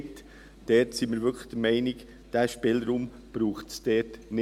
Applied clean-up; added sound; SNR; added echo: none; none; none; none.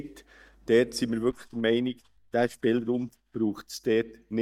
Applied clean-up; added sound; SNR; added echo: neural mask model DeepFilterNet 3.